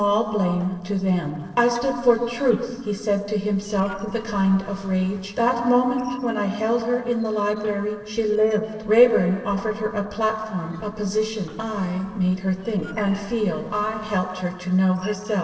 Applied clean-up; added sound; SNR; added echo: neural separator model SepFormer DNS4.